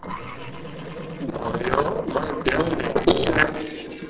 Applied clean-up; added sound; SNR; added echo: neural separator model SepFormer DNS4.